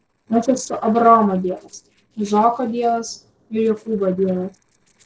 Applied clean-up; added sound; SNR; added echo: neural separator model SepFormer DNS4.